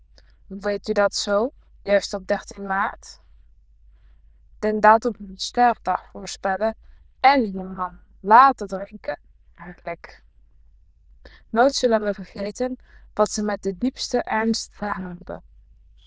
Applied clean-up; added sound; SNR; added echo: neural diffusion model UNIVERSE++.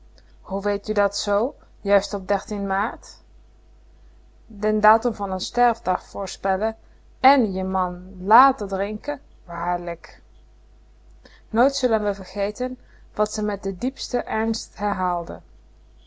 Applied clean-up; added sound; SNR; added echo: none; none; none; none.